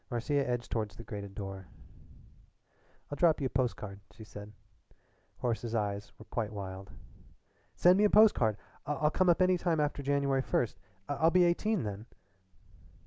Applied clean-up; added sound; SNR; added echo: none; none; none; none.